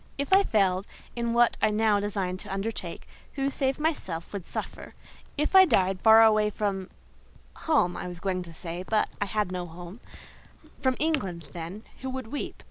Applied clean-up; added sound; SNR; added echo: none; Crack; 19 dB; none.